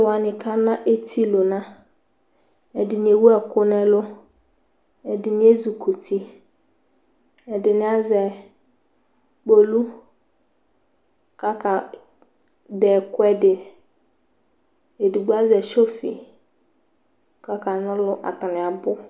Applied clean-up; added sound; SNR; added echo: none; none; none; none.